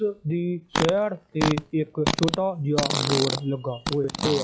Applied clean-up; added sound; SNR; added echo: classical method log-MMSE.